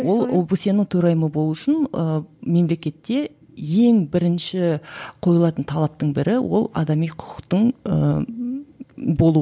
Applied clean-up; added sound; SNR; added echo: none; none; none; none.